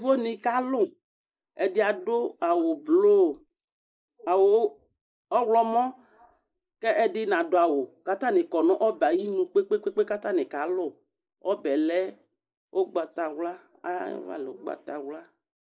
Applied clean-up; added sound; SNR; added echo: neural mask model Resemble Enhance denoiser.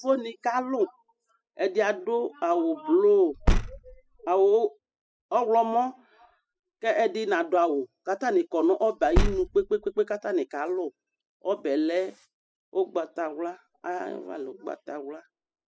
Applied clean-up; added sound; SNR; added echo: classical method spectral subtraction.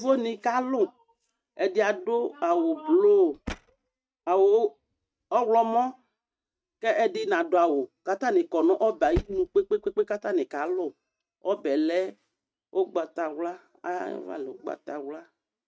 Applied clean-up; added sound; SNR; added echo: neural mask model RNNoise.